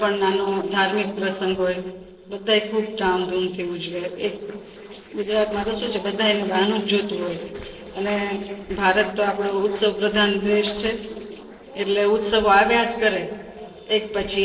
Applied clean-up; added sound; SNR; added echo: neural separator model SepFormer DNS4.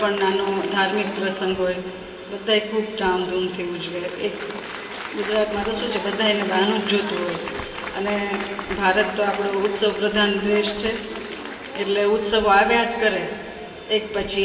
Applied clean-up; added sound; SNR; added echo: none; Applause; 13 dB; reverberation time 2.9 s.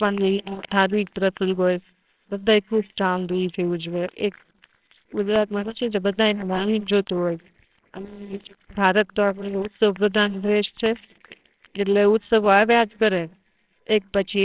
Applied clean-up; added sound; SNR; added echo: neural separator model SepFormer WHAMR!.